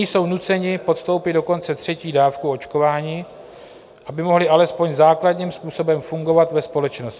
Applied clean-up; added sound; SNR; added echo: none; none; none; none.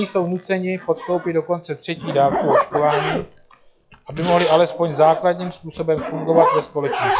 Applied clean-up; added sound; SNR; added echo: classical method log-MMSE.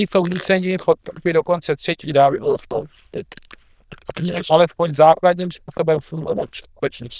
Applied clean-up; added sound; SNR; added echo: neural diffusion model UNIVERSE++.